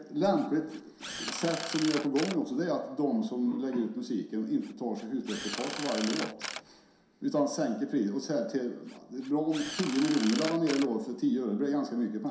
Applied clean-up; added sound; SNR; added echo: none; Drill; 12 dB; reverberation time 0.7 s.